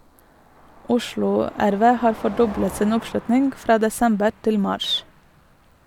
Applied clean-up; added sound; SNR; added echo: none; Car passing by; 19 dB; none.